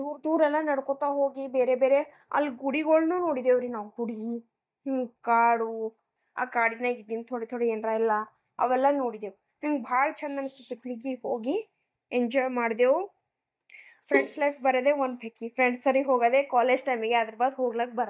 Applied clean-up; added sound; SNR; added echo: neural mask model DeepFilterNet 3.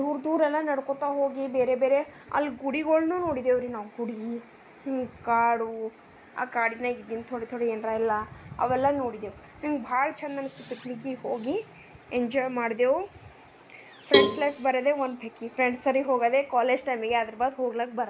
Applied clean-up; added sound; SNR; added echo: none; Cowbell; -2 dB; none.